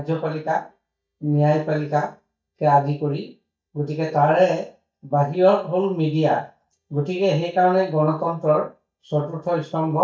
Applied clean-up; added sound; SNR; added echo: neural mask model DeepFilterNet 3.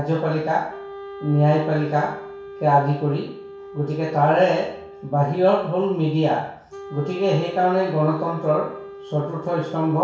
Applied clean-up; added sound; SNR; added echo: none; Wind instrument, woodwind instrument; 16 dB; reverberation time 0.6 s.